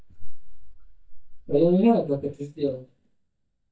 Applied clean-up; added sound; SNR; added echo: neural mask model DeepFilterNet 3.